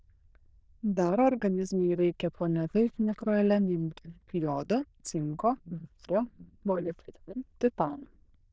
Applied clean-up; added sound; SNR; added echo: neural diffusion model UNIVERSE++.